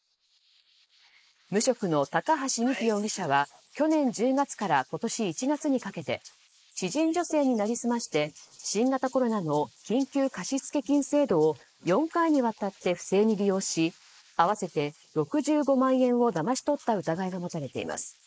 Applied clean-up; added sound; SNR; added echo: neural mask model Resemble Enhance denoiser.